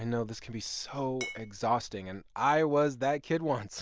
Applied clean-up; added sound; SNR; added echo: none; Glass; 10 dB; none.